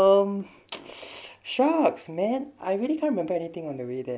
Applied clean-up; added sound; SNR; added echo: none; none; none; none.